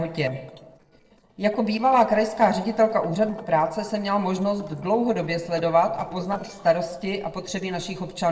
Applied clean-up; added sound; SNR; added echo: neural separator model SepFormer DNS4.